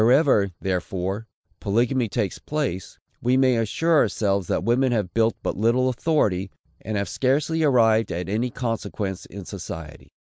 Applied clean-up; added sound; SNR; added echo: none; none; none; none.